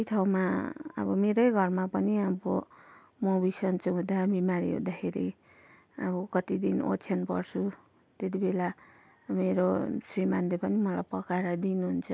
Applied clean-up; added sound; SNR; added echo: none; none; none; none.